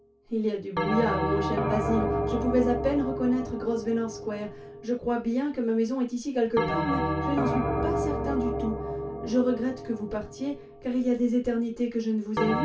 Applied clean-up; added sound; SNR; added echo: none; Bell; 3 dB; reverberation time 0.2 s.